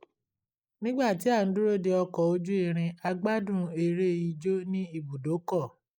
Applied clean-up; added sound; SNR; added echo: neural mask model Resemble Enhance denoiser.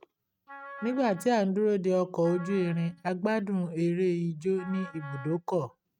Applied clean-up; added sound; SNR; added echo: neural mask model RNNoise.